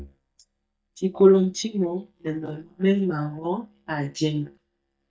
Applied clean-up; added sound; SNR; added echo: neural mask model DeepFilterNet 3.